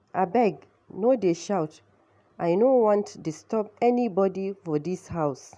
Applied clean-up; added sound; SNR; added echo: none; none; none; none.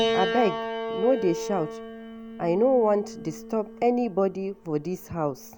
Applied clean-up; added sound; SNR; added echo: none; Piano; 6 dB; none.